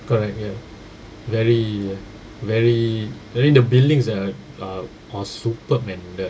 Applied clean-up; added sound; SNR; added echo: none; none; none; none.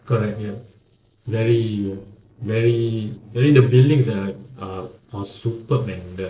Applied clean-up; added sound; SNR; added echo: neural separator model SepFormer DNS4.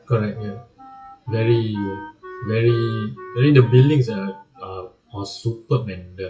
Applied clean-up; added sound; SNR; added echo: classical method WPE with log-MMSE.